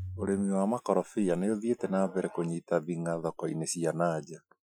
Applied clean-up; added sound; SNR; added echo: classical method Wiener filter.